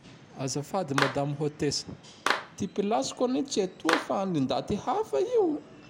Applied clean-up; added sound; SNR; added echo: none; Clapping; 5 dB; none.